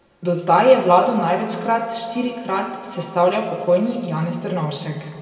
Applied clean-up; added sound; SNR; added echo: none; none; none; reverberation time 2.0 s.